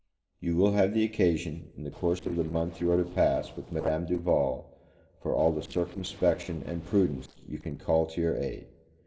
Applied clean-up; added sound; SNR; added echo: neural separator model SepFormer DNS4.